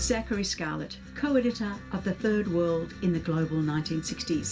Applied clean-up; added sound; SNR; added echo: none; none; none; reverberation time 0.2 s.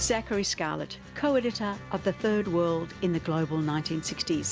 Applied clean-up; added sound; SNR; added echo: none; none; none; none.